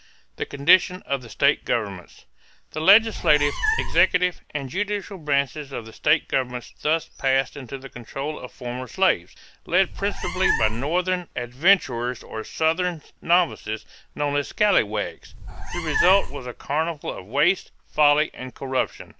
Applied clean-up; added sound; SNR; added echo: none; Meow; 1 dB; none.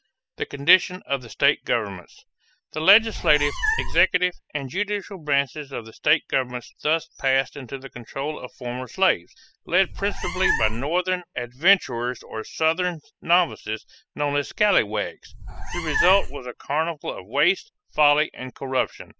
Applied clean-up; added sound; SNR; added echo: classical method spectral subtraction.